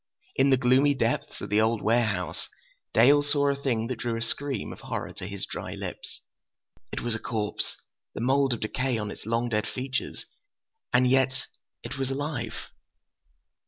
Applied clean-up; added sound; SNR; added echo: none; none; none; none.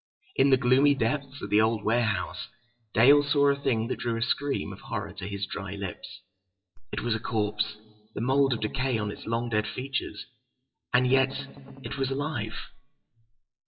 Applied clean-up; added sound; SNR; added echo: classical method WPE with log-MMSE.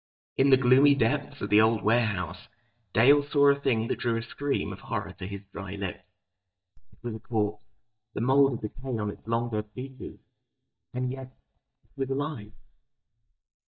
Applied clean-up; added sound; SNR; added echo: neural mask model DeepFilterNet 3.